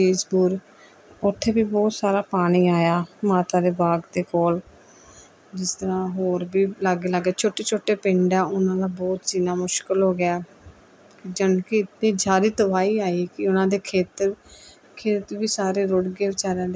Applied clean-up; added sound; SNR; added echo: none; none; none; none.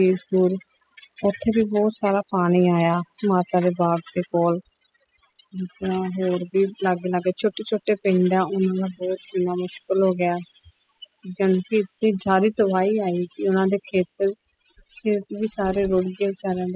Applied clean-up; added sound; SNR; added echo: classical method spectral subtraction.